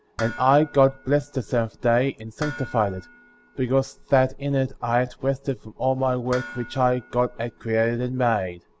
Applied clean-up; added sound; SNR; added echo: none; Dishes, pots, and pans; 18 dB; none.